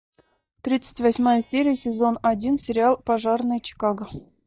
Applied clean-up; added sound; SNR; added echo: neural mask model DeepFilterNet 3.